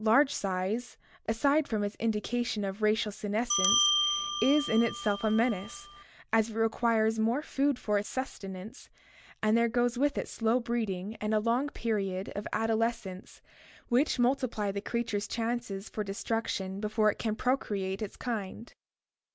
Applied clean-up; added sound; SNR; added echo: none; Bell; 1 dB; none.